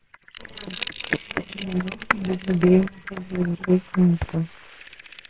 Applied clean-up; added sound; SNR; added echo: neural separator model SepFormer WHAMR!.